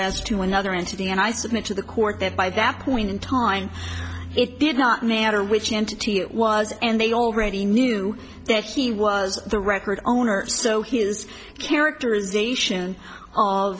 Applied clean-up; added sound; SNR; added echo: none; none; none; none.